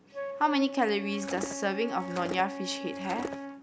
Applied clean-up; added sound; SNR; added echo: none; Wind instrument, woodwind instrument + Skateboard; 6 dB; none.